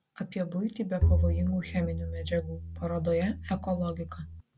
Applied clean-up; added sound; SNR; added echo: none; Bowed string instrument; -1 dB; none.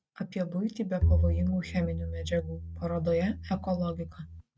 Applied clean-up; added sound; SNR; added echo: neural mask model RNNoise.